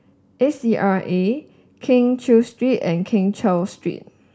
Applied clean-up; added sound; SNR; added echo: none; none; none; none.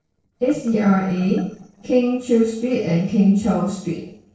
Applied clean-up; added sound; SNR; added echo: neural separator model SepFormer DNS4.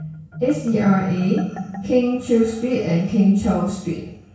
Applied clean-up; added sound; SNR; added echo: none; Marimba, xylophone; 15 dB; reverberation time 0.6 s.